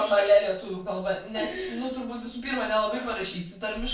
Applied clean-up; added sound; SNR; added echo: neural separator model SepFormer DNS4.